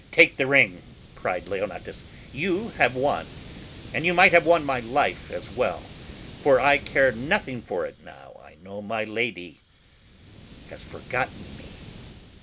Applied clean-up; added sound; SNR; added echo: none; Hiss; 16 dB; none.